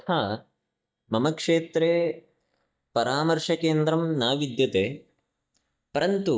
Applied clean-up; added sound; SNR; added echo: neural mask model DeepFilterNet 3.